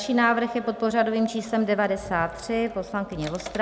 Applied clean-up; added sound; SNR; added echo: none; none; none; none.